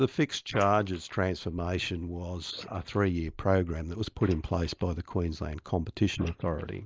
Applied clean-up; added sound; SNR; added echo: neural mask model Resemble Enhance denoiser.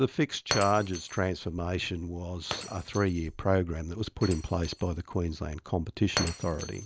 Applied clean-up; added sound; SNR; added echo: none; Shatter; 11 dB; none.